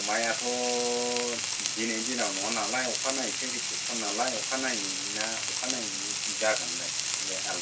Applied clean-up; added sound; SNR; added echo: none; Frying (food); -2 dB; reverberation time 0.2 s.